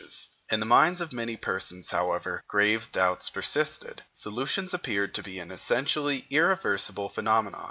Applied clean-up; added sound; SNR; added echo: none; none; none; none.